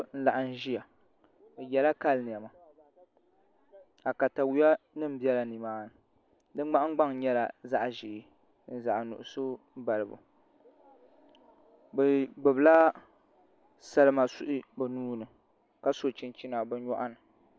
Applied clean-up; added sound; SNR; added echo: none; none; none; none.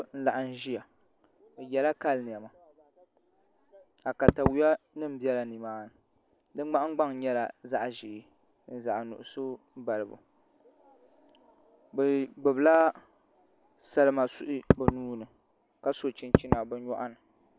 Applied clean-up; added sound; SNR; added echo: none; Knock / Wood; -4 dB; none.